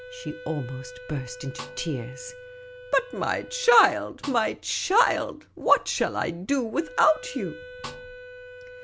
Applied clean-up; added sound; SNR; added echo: none; Snare drum + Wind instrument, woodwind instrument; 16 dB; none.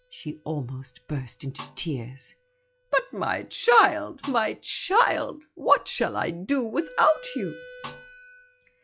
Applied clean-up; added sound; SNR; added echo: classical method log-MMSE.